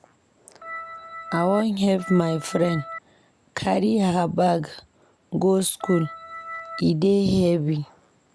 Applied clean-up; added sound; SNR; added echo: none; Organ; 12 dB; none.